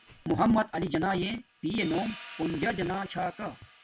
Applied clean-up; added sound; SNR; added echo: none; Hi-hat; 18 dB; none.